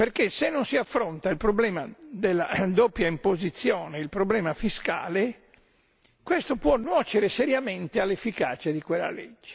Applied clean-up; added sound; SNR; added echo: none; none; none; none.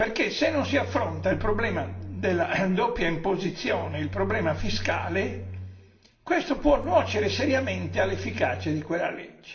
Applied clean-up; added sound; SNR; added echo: none; Bowed string instrument; 11 dB; reverberation time 0.6 s.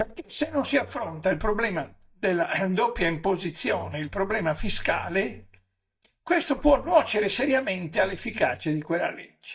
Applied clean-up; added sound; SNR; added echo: neural mask model DeepFilterNet 3.